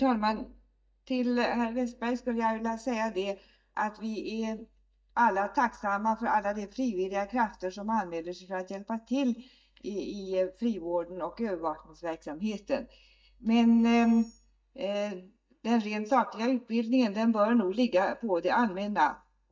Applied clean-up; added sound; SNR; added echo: neural mask model DeepFilterNet 3.